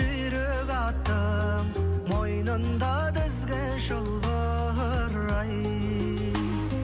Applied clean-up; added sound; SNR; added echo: none; none; none; none.